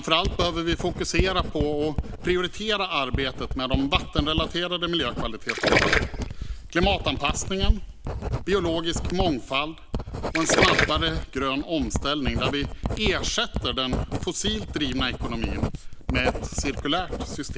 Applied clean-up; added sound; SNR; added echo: none; Writing + Gurgling; 1 dB; none.